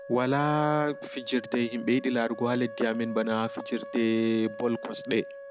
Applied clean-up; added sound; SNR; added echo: none; Wind instrument, woodwind instrument; 14 dB; none.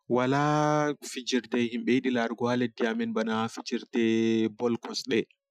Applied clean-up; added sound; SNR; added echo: classical method Wiener filter.